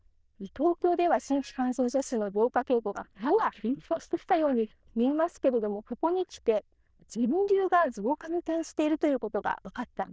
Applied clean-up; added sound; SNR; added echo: neural diffusion model UNIVERSE++.